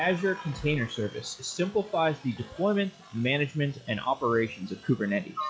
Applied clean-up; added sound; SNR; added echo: classical method log-MMSE.